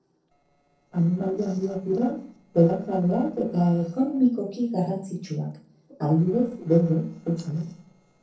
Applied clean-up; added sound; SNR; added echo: neural separator model SepFormer DNS4.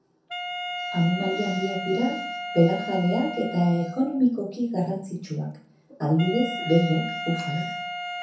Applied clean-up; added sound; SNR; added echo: none; Wind instrument, woodwind instrument; 9 dB; reverberation time 0.6 s.